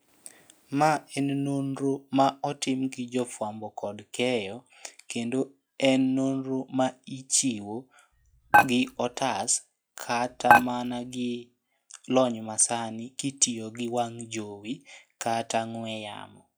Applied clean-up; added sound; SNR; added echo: classical method log-MMSE.